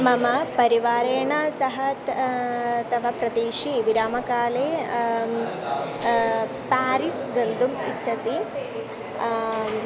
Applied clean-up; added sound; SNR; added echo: none; Rattle (instrument); 10 dB; none.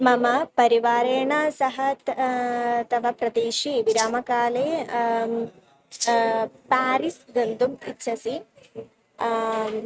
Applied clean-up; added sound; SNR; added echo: neural mask model RNNoise.